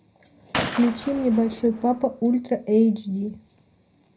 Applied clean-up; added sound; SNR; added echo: none; Gunshot, gunfire; 10 dB; reverberation time 0.3 s.